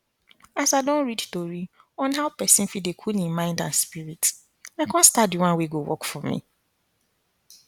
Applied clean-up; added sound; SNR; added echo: none; none; none; none.